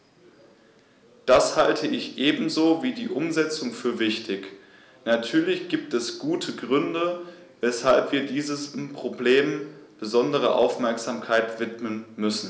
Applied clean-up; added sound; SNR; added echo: none; none; none; none.